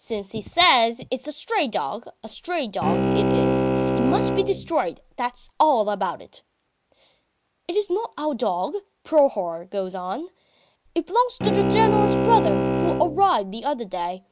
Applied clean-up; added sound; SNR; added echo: none; Bowed string instrument; -1 dB; none.